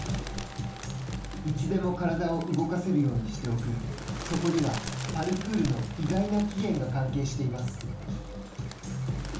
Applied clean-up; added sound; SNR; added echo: none; Bird; 14 dB; reverberation time 1.2 s.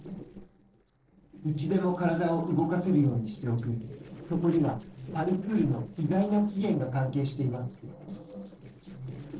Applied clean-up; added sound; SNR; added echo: neural separator model SepFormer DNS4.